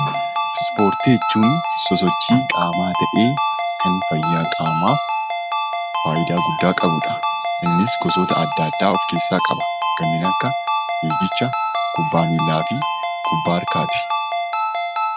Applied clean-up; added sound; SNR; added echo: none; Ringtone; 0 dB; none.